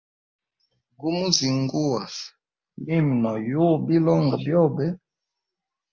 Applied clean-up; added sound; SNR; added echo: none; none; none; none.